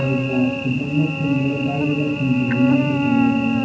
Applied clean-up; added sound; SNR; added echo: none; Cricket / Buzz; 4 dB; reverberation time 0.9 s.